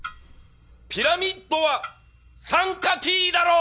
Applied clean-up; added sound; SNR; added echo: none; Clock; 19 dB; none.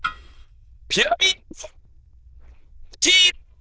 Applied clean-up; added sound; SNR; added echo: neural diffusion model UNIVERSE++.